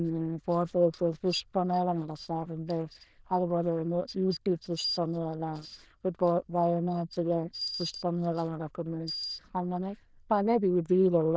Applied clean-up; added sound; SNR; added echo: neural diffusion model UNIVERSE++.